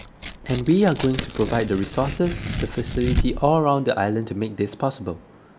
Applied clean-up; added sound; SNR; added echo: none; Tearing; 7 dB; none.